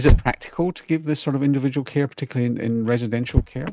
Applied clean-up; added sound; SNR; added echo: neural mask model RNNoise.